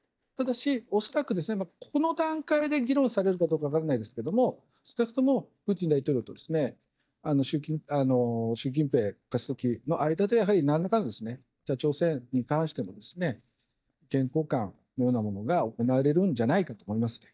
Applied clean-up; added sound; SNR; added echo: neural mask model DeepFilterNet 3.